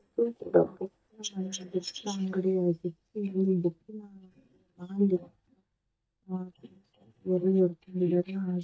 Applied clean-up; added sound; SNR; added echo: neural mask model DeepFilterNet 3.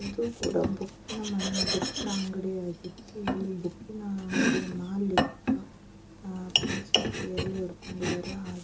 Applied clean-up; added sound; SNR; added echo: none; Domestic sounds, home sounds; -1 dB; reverberation time 0.2 s.